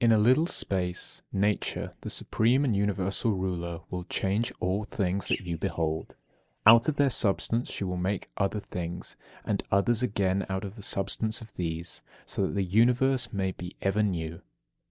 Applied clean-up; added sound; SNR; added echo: neural mask model DeepFilterNet 3.